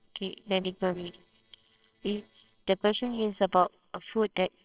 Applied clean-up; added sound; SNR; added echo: neural separator model SepFormer WHAMR!.